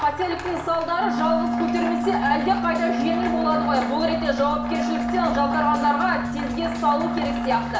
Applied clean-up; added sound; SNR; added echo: none; Wind instrument, woodwind instrument; 2 dB; reverberation time 0.7 s.